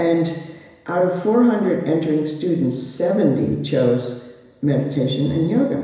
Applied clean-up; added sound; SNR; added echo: none; none; none; reverberation time 1.0 s.